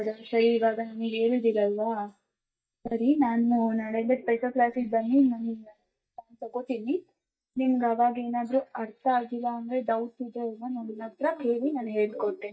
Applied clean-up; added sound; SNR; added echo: neural mask model DeepFilterNet 3.